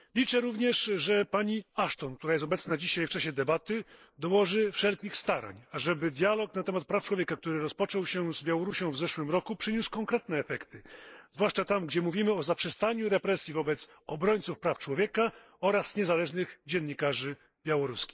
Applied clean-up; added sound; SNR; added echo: neural mask model Resemble Enhance denoiser.